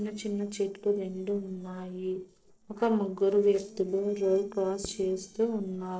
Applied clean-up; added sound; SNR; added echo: neural separator model SepFormer DNS4.